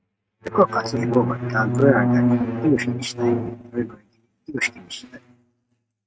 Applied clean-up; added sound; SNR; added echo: neural mask model RNNoise.